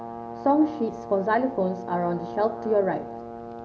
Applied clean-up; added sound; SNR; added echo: none; Brass instrument; 10 dB; none.